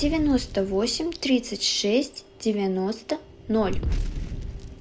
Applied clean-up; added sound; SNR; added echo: none; Fire; 7 dB; none.